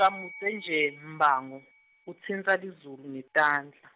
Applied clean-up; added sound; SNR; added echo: none; Bell; 20 dB; none.